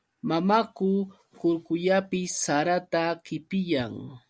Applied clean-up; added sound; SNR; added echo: none; none; none; none.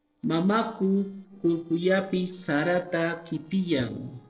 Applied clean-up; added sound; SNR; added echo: neural separator model SepFormer DNS4.